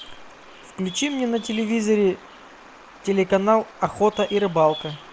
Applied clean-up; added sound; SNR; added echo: none; Bird vocalization, bird call, bird song; 18 dB; none.